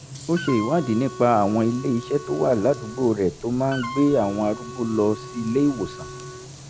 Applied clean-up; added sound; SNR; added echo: none; Wind instrument, woodwind instrument + Frying (food); 13 dB; none.